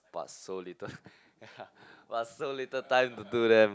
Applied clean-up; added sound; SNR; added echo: none; none; none; none.